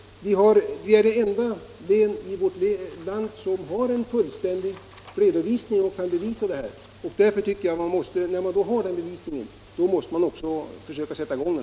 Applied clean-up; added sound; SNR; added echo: none; none; none; none.